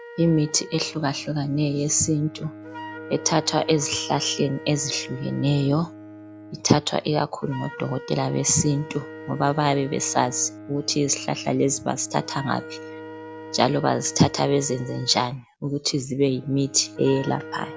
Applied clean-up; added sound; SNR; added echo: none; Bowed string instrument + Wind instrument, woodwind instrument; 15 dB; none.